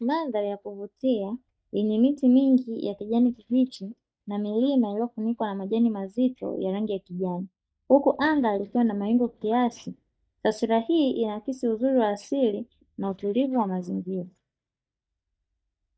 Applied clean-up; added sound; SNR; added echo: neural mask model DeepFilterNet 3.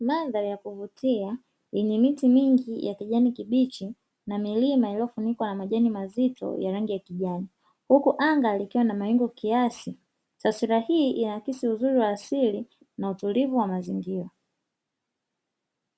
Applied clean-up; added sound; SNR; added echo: none; none; none; none.